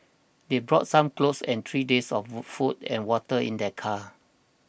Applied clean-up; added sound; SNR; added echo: none; none; none; none.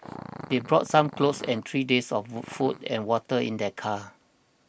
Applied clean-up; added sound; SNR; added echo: none; Growling; 18 dB; none.